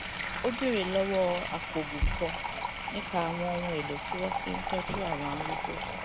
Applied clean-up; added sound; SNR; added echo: none; Sink (filling or washing) / Water tap, faucet; 1 dB; none.